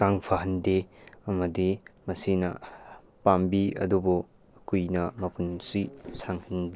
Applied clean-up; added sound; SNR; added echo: none; none; none; none.